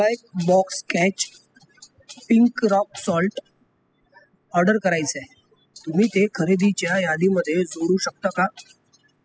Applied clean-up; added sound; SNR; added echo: classical method spectral subtraction.